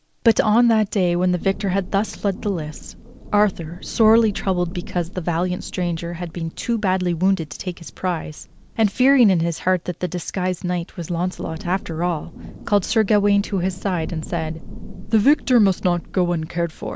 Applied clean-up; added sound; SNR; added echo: none; Thunder / Rain; 15 dB; none.